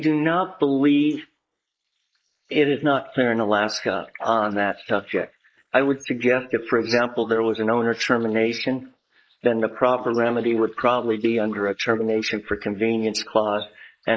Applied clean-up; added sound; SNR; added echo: neural mask model Resemble Enhance denoiser.